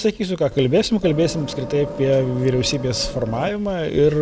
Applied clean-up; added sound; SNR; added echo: none; Vehicle; 12 dB; none.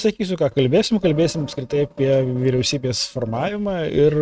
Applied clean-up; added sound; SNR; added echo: neural mask model RNNoise.